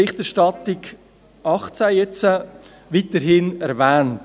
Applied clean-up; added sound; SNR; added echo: none; none; none; none.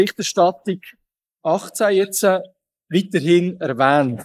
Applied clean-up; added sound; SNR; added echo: neural mask model Resemble Enhance denoiser.